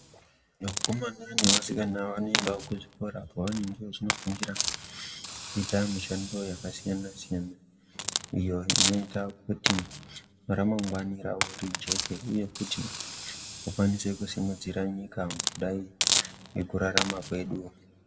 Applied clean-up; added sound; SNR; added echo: none; Hiss; 1 dB; reverberation time 1.2 s.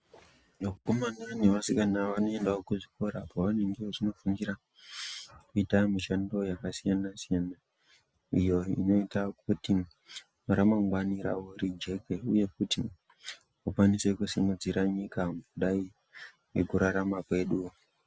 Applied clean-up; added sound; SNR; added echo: none; none; none; none.